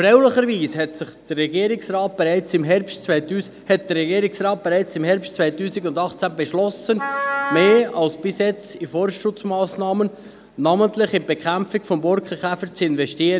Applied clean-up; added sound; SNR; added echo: none; Wind instrument, woodwind instrument; 6 dB; none.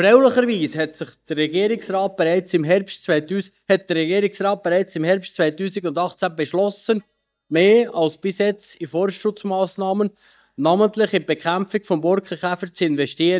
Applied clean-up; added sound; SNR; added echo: neural mask model DeepFilterNet 3.